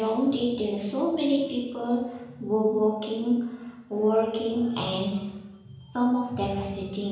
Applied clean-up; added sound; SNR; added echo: none; none; none; reverberation time 1.0 s.